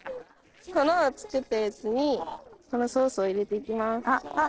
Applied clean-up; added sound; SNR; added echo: neural separator model SepFormer DNS4.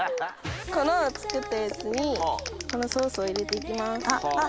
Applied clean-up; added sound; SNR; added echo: none; Clapping; 12 dB; none.